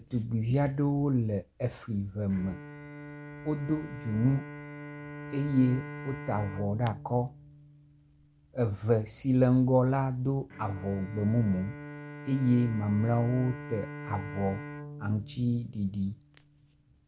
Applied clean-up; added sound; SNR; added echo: none; Bowed string instrument; 14 dB; none.